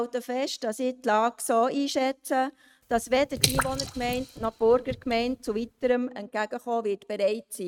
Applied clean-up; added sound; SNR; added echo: neural mask model RNNoise.